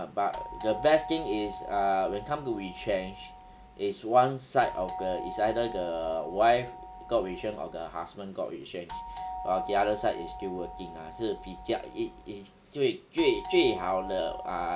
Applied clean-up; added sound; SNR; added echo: none; Doorbell; 11 dB; none.